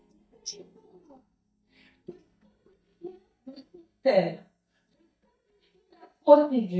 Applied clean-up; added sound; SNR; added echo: neural mask model DeepFilterNet 3.